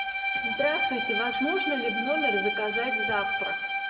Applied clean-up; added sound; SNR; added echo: none; Bowed string instrument; -2 dB; reverberation time 1.1 s.